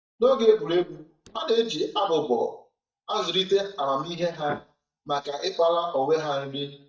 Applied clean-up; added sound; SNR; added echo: neural mask model DeepFilterNet 3.